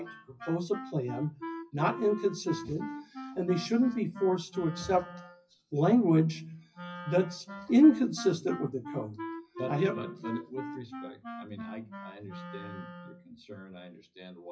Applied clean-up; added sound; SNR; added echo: classical method WPE with log-MMSE.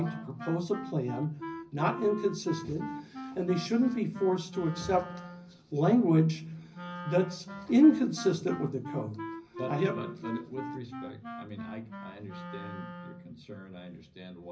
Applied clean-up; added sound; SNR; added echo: none; Wind instrument, woodwind instrument; 12 dB; reverberation time 0.4 s.